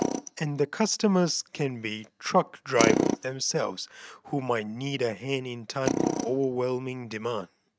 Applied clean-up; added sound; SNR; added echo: neural mask model RNNoise.